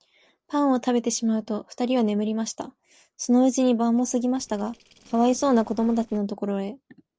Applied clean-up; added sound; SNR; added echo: neural separator model SepFormer DNS4.